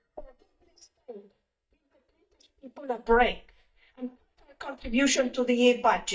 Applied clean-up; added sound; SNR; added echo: neural mask model DeepFilterNet 3.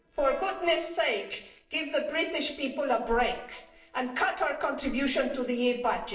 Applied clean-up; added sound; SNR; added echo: neural separator model SepFormer DNS4.